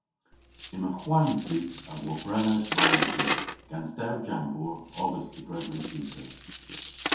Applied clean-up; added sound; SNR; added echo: none; Coin (dropping); -2 dB; reverberation time 0.6 s.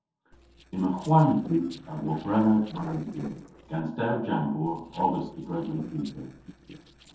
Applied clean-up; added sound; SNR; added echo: neural separator model SepFormer DNS4.